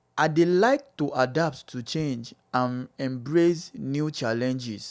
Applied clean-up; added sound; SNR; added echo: none; none; none; none.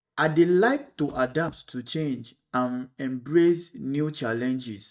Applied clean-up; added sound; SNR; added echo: neural mask model DeepFilterNet 3.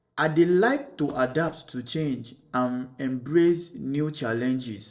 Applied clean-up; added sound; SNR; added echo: neural separator model SepFormer DNS4.